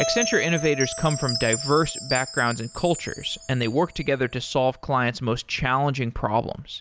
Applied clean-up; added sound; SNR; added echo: none; Chime + Keyboard (musical); 9 dB; none.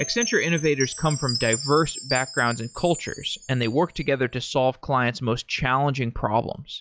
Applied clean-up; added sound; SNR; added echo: classical method log-MMSE.